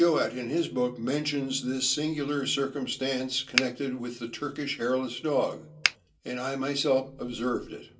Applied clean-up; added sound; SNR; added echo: none; Finger snapping; -1 dB; reverberation time 0.2 s.